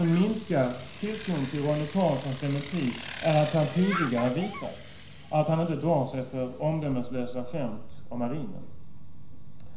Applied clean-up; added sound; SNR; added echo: none; Bicycle; 8 dB; reverberation time 0.5 s.